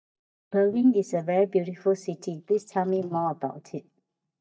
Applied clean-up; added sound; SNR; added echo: neural mask model DeepFilterNet 3.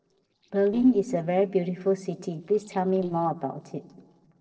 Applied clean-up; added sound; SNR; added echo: neural separator model SepFormer DNS4.